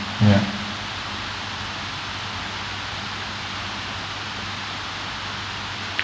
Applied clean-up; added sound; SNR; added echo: none; none; none; none.